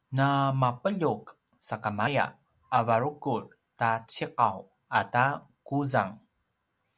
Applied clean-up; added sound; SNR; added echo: none; none; none; none.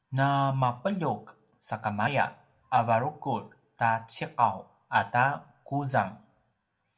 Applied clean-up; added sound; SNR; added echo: none; none; none; reverberation time 0.3 s.